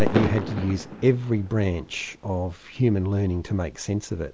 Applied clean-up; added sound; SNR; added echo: none; Fireworks; 6 dB; none.